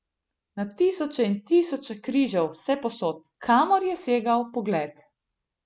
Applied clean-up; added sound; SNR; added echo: none; none; none; none.